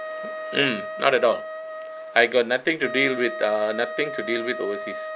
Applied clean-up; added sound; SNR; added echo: none; Wind instrument, woodwind instrument; 9 dB; none.